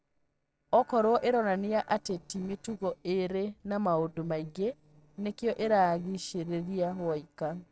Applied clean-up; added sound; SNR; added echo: neural separator model SepFormer DNS4.